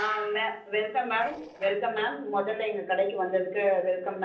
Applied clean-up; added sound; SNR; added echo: neural separator model SepFormer DNS4.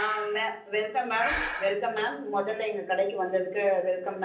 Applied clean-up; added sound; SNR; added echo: none; Breathing; 11 dB; reverberation time 0.6 s.